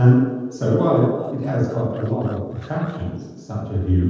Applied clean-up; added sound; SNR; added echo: neural separator model SepFormer DNS4.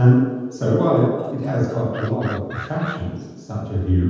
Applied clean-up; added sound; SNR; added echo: none; Animal; 18 dB; reverberation time 1.2 s.